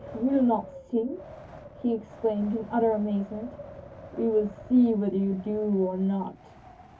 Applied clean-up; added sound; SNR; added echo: none; Wind; 18 dB; reverberation time 0.3 s.